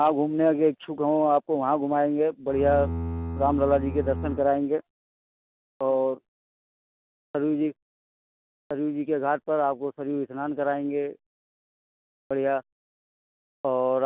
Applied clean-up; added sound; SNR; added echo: none; Bowed string instrument; 5 dB; none.